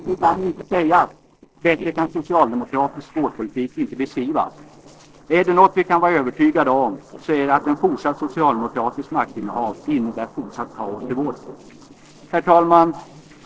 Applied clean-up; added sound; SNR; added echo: neural separator model SepFormer DNS4.